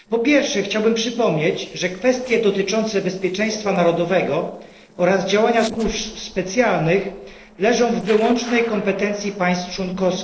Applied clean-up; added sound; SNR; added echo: neural separator model SepFormer DNS4.